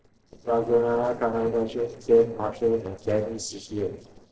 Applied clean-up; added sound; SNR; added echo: neural separator model SepFormer DNS4.